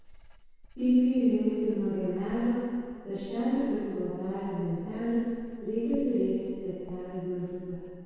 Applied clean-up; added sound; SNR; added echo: none; Writing; 19 dB; reverberation time 1.9 s.